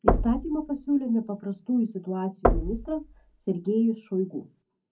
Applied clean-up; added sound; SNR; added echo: none; Knock / Wood; 2 dB; reverberation time 0.4 s.